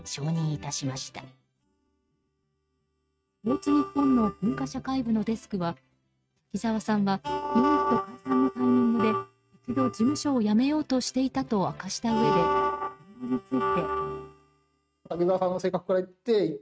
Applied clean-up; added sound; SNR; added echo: neural mask model RNNoise.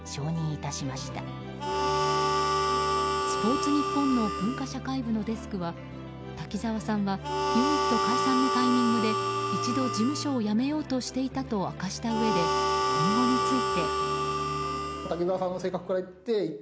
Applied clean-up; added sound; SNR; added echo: none; Harmonica; -2 dB; none.